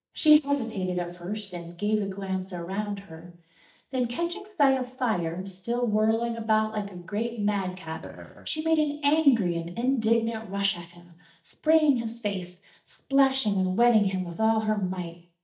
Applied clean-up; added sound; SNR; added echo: neural mask model DeepFilterNet 3.